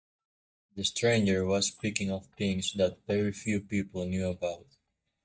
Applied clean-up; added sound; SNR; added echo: neural mask model DeepFilterNet 3.